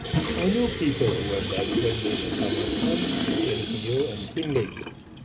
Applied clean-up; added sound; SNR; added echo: none; Sink (filling or washing) / Water tap, faucet; -2 dB; none.